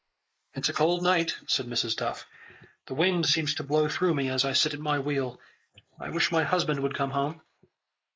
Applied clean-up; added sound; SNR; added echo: neural mask model Resemble Enhance denoiser.